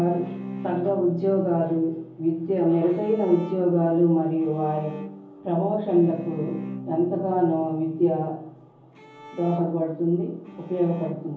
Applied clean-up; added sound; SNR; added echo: none; Bowed string instrument; 15 dB; reverberation time 0.7 s.